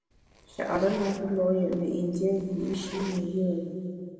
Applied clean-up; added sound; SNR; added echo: none; Zipper (clothing); 17 dB; reverberation time 2.1 s.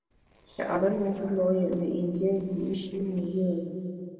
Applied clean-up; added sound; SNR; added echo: neural separator model SepFormer DNS4.